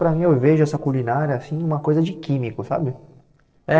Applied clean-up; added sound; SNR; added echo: neural separator model SepFormer DNS4.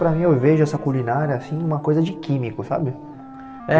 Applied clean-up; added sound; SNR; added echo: none; Wind instrument, woodwind instrument; 18 dB; reverberation time 1.9 s.